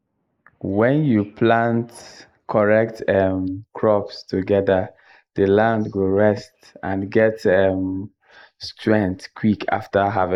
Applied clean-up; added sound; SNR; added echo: neural mask model Resemble Enhance denoiser.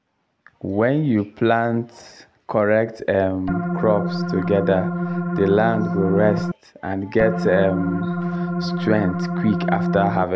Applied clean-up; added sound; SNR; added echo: none; Organ; 1 dB; none.